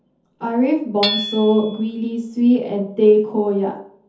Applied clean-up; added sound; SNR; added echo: none; Hammer / Chink, clink; 12 dB; reverberation time 0.5 s.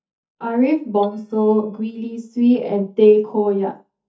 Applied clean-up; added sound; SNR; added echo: neural mask model DeepFilterNet 3.